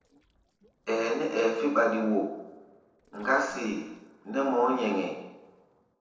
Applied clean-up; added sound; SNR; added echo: neural separator model SepFormer DNS4.